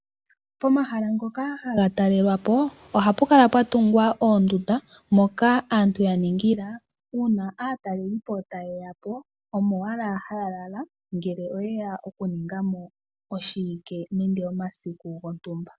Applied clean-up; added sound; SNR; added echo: none; none; none; none.